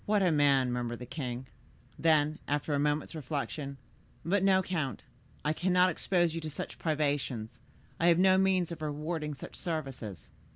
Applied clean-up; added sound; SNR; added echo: none; none; none; none.